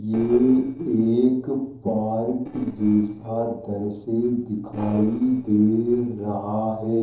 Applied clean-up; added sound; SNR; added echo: neural separator model SepFormer DNS4.